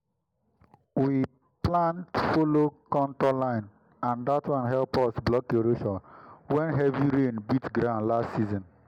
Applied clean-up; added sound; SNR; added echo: none; none; none; none.